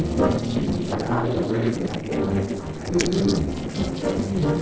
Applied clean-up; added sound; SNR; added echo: neural separator model SepFormer DNS4.